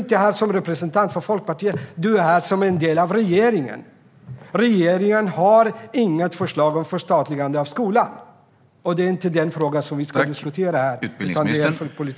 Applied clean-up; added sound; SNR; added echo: none; none; none; none.